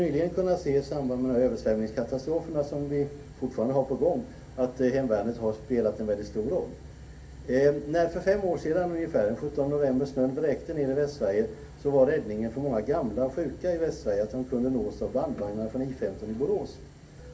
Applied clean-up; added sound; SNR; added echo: none; Aircraft; 18 dB; reverberation time 0.3 s.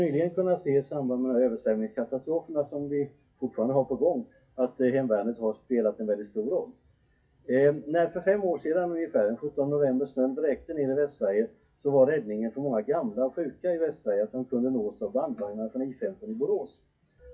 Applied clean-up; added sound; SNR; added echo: classical method WPE with log-MMSE.